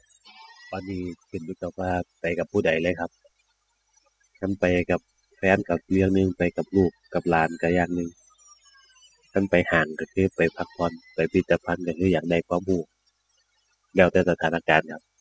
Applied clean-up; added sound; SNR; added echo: classical method spectral subtraction.